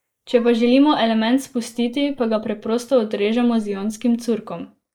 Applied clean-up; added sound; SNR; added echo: neural mask model Resemble Enhance denoiser.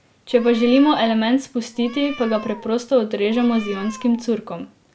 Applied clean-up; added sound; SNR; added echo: none; Meow; 18 dB; none.